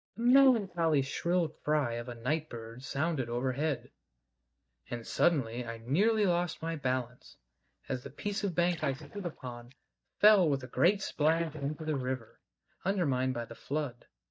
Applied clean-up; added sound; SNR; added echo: neural mask model DeepFilterNet 3.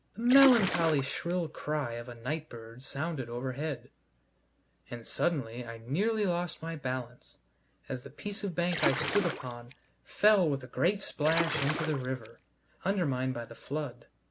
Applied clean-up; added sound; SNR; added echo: none; Splash, splatter; 4 dB; none.